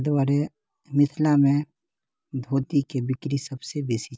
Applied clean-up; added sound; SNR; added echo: none; none; none; none.